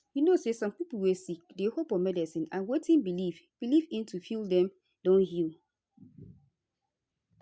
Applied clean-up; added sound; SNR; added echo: none; none; none; none.